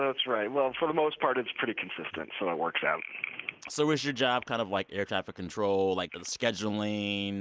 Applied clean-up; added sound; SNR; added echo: none; none; none; none.